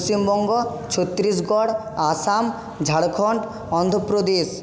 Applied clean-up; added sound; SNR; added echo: none; none; none; none.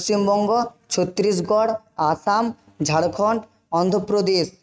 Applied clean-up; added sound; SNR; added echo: neural mask model RNNoise.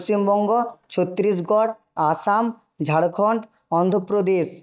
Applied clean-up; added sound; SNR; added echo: neural mask model DeepFilterNet 3.